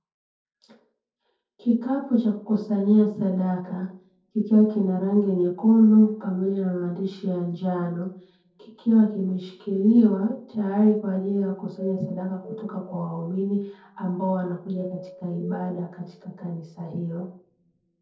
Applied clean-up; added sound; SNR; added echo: neural separator model SepFormer DNS4.